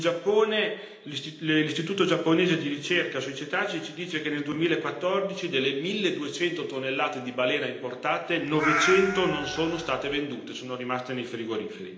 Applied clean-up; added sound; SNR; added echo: none; Meow; 3 dB; reverberation time 0.9 s.